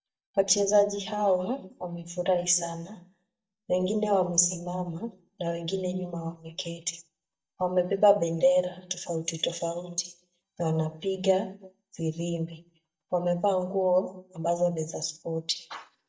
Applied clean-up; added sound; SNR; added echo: neural mask model DeepFilterNet 3.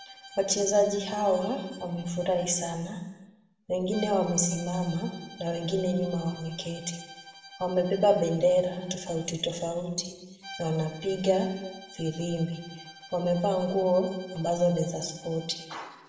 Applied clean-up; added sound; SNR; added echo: none; Bowed string instrument; 19 dB; reverberation time 1.0 s.